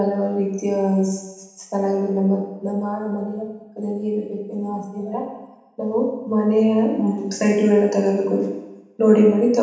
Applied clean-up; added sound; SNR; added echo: none; none; none; reverberation time 1.1 s.